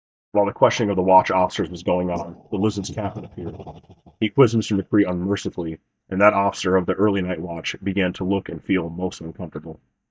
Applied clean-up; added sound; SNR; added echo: neural mask model DeepFilterNet 3.